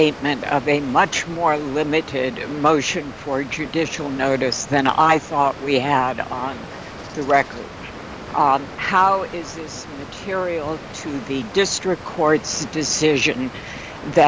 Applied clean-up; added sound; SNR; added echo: none; Water; 14 dB; none.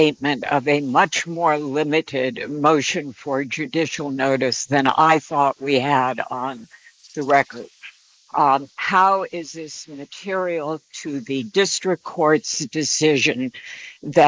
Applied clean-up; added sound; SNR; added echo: neural mask model Resemble Enhance denoiser.